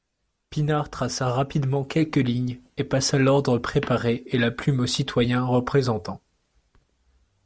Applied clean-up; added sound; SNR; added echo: none; none; none; none.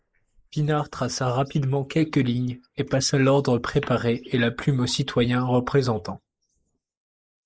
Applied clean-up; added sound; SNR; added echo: neural mask model Resemble Enhance denoiser.